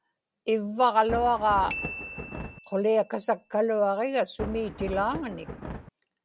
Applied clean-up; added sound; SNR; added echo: none; Bicycle bell + Thunder; 11 dB; none.